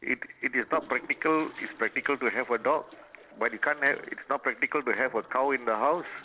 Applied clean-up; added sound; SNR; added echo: neural separator model SepFormer DNS4.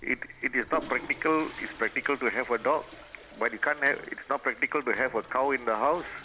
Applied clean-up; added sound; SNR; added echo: none; Toilet flush / Water; 17 dB; none.